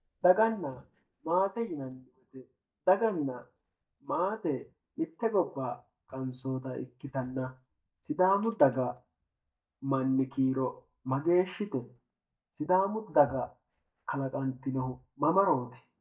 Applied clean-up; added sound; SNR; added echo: neural mask model DeepFilterNet 3.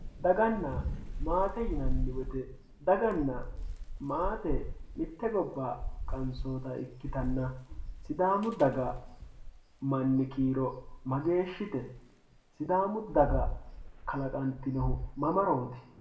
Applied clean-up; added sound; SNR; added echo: none; Thunder / Rain; 6 dB; reverberation time 0.5 s.